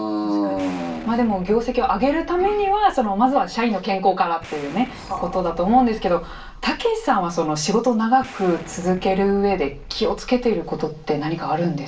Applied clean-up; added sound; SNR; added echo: none; Explosion; 18 dB; reverberation time 0.3 s.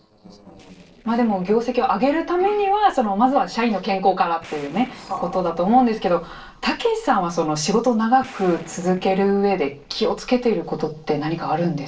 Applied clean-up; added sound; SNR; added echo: neural separator model SepFormer DNS4.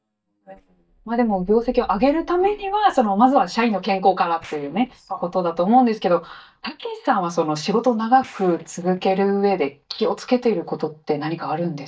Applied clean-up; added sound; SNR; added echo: neural mask model DeepFilterNet 3.